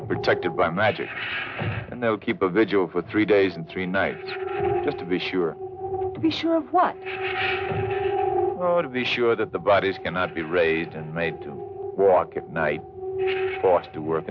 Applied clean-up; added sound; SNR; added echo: none; none; none; none.